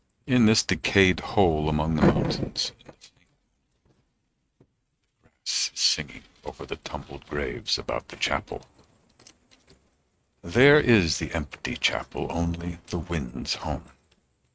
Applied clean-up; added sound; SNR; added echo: neural mask model RNNoise.